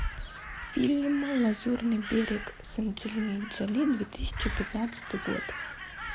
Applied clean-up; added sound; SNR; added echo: none; Crow; 11 dB; none.